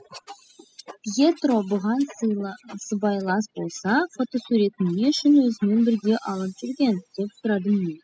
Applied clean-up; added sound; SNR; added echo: classical method spectral subtraction.